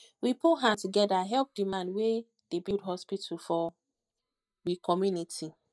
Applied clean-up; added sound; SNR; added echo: neural mask model DeepFilterNet 3.